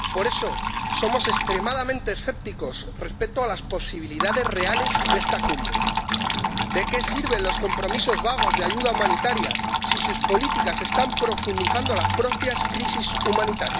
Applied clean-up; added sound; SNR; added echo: none; Trickle, dribble / Water tap, faucet; -2 dB; none.